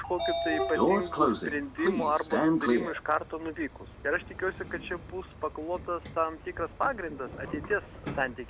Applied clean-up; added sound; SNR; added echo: none; Sliding door / Train; 0 dB; none.